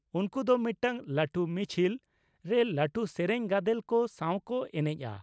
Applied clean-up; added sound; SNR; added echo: none; none; none; none.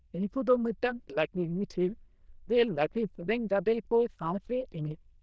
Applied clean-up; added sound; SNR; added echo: neural diffusion model UNIVERSE++.